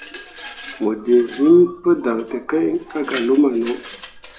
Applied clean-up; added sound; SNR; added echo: none; Glass; 16 dB; reverberation time 0.4 s.